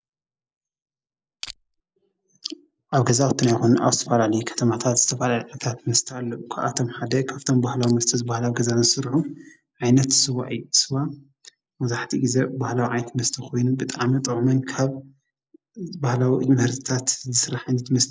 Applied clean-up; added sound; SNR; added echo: neural mask model Resemble Enhance denoiser.